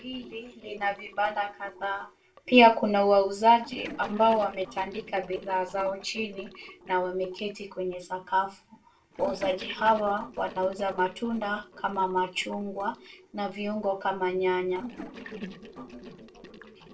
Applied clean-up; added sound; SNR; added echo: neural separator model SepFormer DNS4.